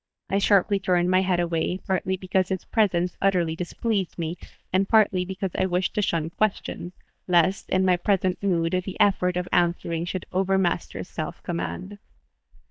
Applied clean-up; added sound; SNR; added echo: neural mask model DeepFilterNet 3.